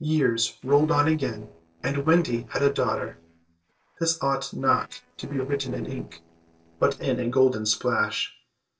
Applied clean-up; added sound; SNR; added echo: neural separator model SepFormer DNS4.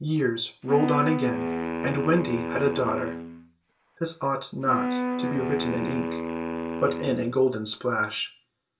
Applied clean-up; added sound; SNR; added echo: none; Wind instrument, woodwind instrument; 4 dB; reverberation time 0.2 s.